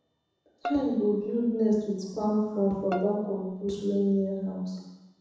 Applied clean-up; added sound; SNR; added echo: none; Bowed string instrument; 15 dB; reverberation time 1.1 s.